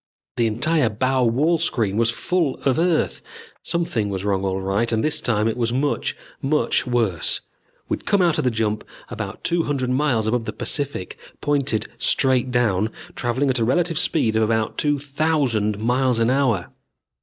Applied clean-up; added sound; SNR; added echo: neural mask model DeepFilterNet 3.